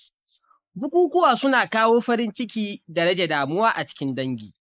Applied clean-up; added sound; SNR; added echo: neural mask model Resemble Enhance denoiser.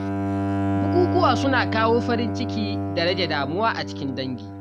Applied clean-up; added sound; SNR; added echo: none; Bowed string instrument; 1 dB; none.